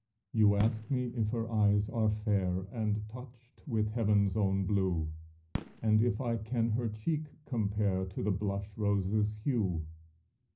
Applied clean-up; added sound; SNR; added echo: none; Fireworks; 18 dB; reverberation time 0.4 s.